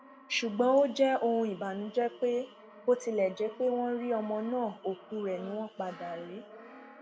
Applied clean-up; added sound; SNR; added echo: none; Brass instrument; 20 dB; none.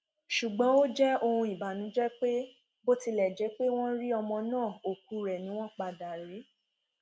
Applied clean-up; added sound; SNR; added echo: none; none; none; none.